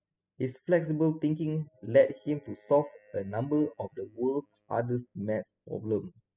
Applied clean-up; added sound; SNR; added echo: classical method spectral subtraction.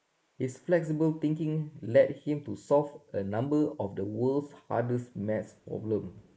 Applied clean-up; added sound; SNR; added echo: neural mask model Resemble Enhance denoiser.